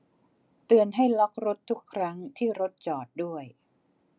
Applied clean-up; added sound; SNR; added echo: none; none; none; none.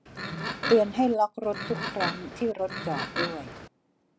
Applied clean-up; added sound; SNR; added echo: none; Livestock, farm animals, working animals; 5 dB; none.